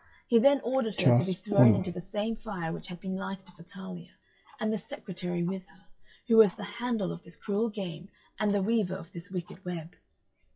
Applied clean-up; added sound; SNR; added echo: classical method WPE with log-MMSE.